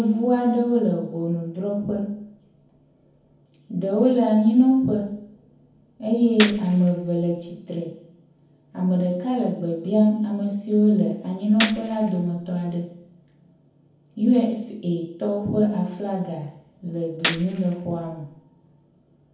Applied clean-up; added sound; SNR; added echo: none; Gunshot, gunfire; 9 dB; reverberation time 0.7 s.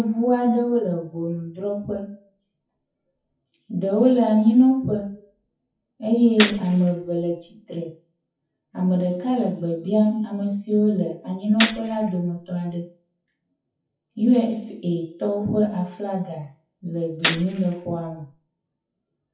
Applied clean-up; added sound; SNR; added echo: classical method WPE with log-MMSE.